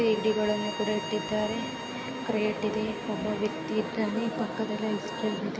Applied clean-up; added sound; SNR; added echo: none; Bowed string instrument; 12 dB; none.